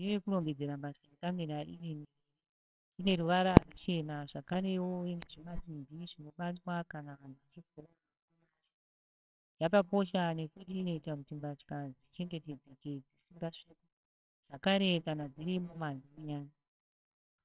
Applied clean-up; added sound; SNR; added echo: neural separator model SepFormer WHAMR!.